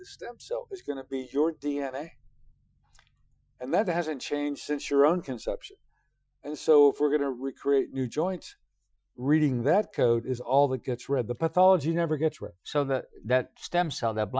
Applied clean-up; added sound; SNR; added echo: classical method Wiener filter.